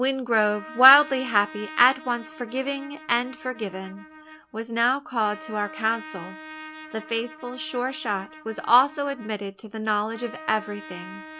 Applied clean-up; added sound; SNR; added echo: none; Trumpet; 17 dB; none.